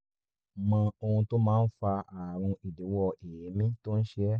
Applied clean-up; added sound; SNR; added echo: none; none; none; none.